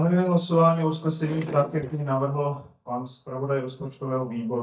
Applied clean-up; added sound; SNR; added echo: neural mask model DeepFilterNet 3.